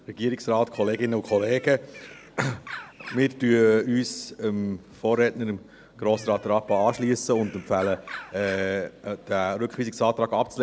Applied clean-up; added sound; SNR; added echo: none; Bird; 19 dB; none.